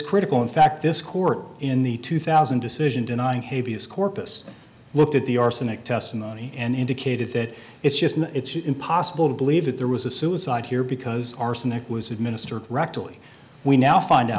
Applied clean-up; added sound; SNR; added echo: none; none; none; none.